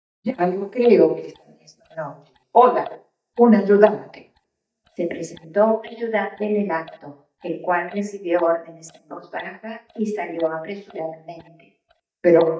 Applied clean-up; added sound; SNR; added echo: neural mask model DeepFilterNet 3.